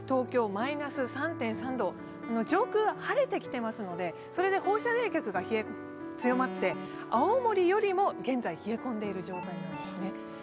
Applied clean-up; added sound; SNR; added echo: none; Alarm; 10 dB; none.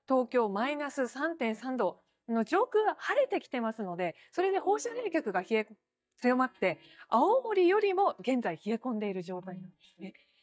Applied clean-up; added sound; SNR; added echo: neural mask model DeepFilterNet 3.